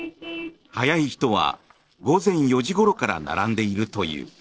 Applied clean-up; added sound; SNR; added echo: neural separator model SepFormer DNS4.